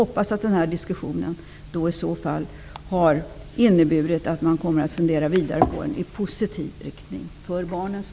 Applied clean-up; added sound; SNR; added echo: none; none; none; none.